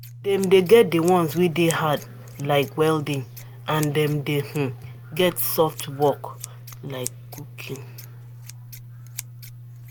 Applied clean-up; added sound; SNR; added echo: none; Scissors; 15 dB; none.